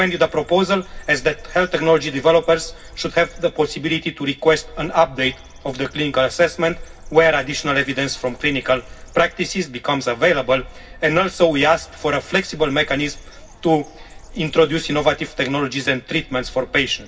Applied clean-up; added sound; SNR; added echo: none; Bird; 20 dB; reverberation time 0.4 s.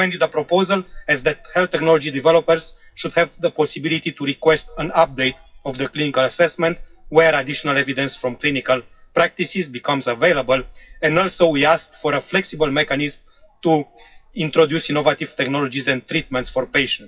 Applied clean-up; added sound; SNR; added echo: classical method WPE with log-MMSE.